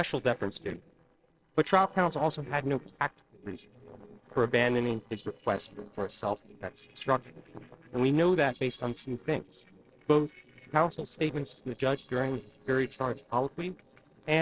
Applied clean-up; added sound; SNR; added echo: neural separator model SepFormer DNS4.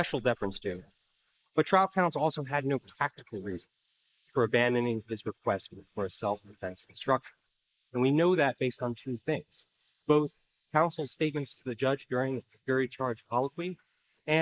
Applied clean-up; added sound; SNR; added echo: neural mask model Resemble Enhance denoiser.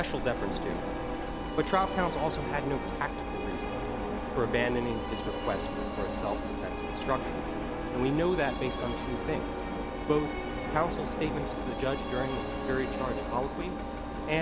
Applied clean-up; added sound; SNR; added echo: none; Musical instrument + Engine; 0 dB; none.